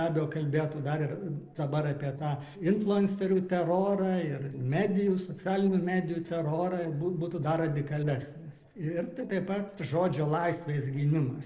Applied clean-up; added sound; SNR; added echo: neural separator model SepFormer DNS4.